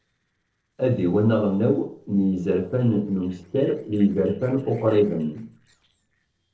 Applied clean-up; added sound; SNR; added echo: neural separator model SepFormer DNS4.